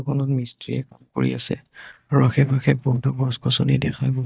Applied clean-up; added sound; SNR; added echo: neural mask model DeepFilterNet 3.